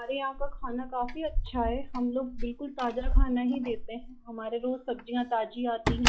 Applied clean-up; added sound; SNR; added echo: classical method log-MMSE.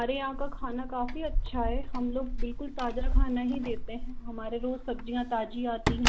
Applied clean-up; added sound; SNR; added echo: none; Keys jangling; -2 dB; none.